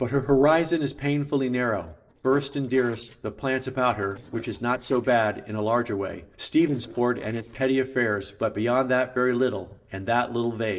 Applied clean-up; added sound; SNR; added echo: neural separator model SepFormer DNS4.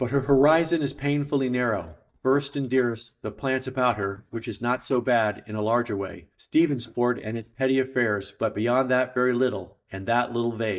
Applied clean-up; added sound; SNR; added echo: neural mask model DeepFilterNet 3.